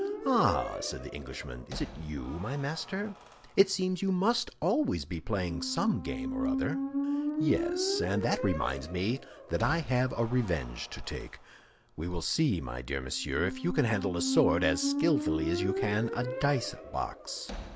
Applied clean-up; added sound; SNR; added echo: none; Squeak; 5 dB; none.